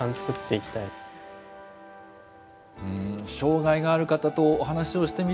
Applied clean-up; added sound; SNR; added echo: none; none; none; none.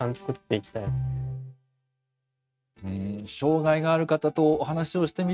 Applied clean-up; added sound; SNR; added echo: neural mask model RNNoise.